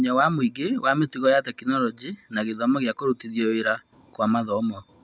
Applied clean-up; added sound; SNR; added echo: none; none; none; none.